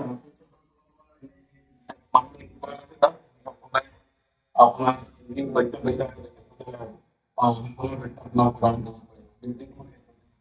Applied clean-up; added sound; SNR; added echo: neural mask model DeepFilterNet 3.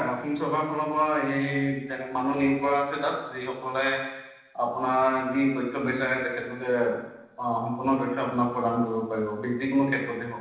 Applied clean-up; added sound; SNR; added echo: neural separator model SepFormer DNS4.